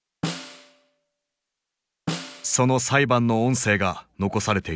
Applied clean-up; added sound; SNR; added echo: none; Snare drum; 12 dB; none.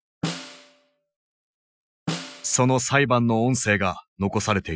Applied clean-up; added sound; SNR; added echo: classical method Wiener filter.